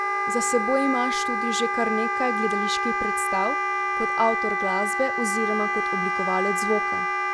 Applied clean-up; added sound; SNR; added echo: none; Wind instrument, woodwind instrument; -2 dB; none.